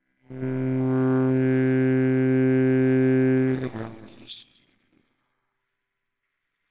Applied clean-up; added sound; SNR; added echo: neural separator model SepFormer WHAMR!.